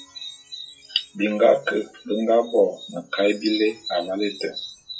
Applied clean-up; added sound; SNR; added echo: classical method WPE with log-MMSE.